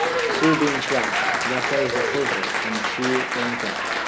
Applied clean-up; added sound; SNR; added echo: none; Applause; -3 dB; none.